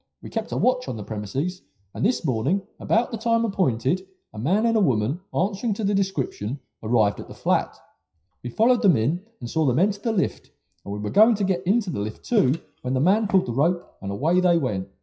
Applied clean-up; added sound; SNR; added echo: classical method WPE with log-MMSE.